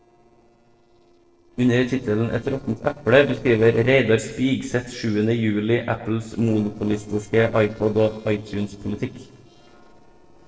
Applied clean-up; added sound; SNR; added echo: neural separator model SepFormer DNS4.